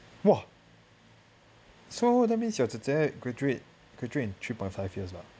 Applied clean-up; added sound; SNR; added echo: none; none; none; none.